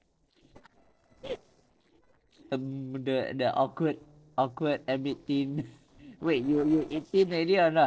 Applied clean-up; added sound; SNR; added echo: neural separator model SepFormer DNS4.